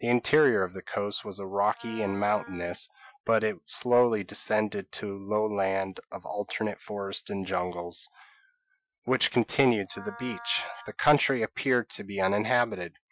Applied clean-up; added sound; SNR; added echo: classical method Wiener filter.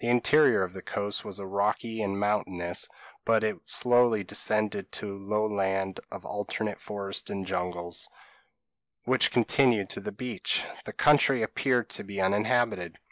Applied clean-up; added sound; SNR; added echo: neural mask model Resemble Enhance denoiser.